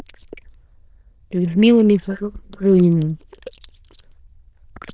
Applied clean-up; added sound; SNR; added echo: neural diffusion model UNIVERSE++.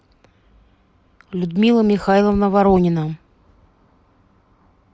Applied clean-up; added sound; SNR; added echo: none; none; none; none.